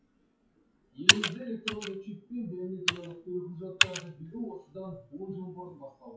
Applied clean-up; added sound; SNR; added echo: classical method WPE with log-MMSE.